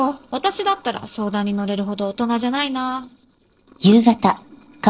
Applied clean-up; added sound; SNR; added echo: neural separator model SepFormer DNS4.